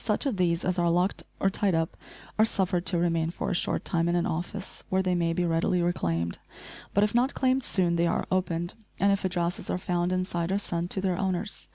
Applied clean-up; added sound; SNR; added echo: none; none; none; none.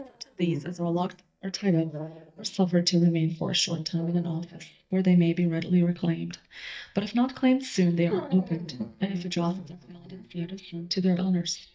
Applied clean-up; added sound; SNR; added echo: neural mask model DeepFilterNet 3.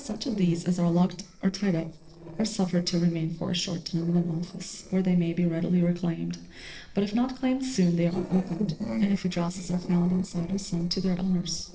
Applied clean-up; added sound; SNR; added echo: neural separator model SepFormer DNS4.